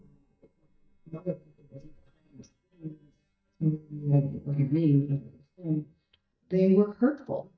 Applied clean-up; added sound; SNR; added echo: neural mask model DeepFilterNet 3.